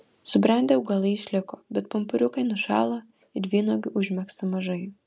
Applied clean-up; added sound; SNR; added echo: none; none; none; none.